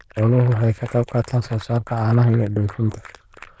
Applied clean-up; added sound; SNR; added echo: neural diffusion model UNIVERSE++.